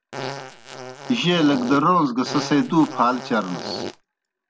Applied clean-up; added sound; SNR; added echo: none; Fart; 11 dB; none.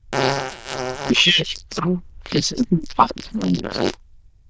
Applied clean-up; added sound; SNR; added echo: neural diffusion model UNIVERSE++.